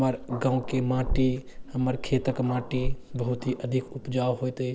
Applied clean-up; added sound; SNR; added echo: none; Growling; 6 dB; none.